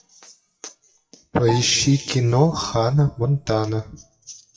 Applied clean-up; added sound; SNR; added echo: classical method WPE with log-MMSE.